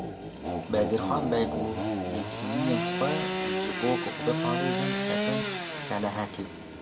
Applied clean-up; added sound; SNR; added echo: none; Sawing / Engine; -1 dB; reverberation time 1.0 s.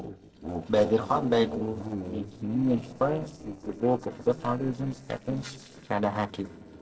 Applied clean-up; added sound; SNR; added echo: neural separator model SepFormer DNS4.